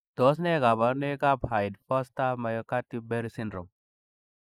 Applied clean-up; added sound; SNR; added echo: neural mask model Resemble Enhance denoiser.